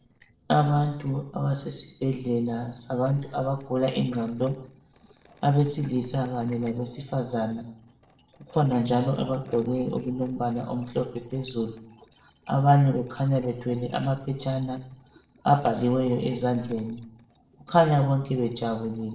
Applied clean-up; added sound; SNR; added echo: neural separator model SepFormer DNS4.